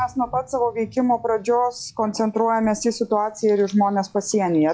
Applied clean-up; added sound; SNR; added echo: classical method log-MMSE.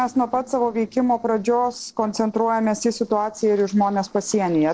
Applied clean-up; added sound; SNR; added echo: neural separator model SepFormer DNS4.